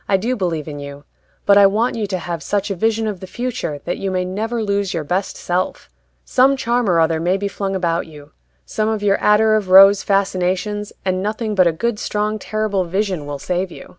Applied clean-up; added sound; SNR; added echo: none; Meow; 20 dB; none.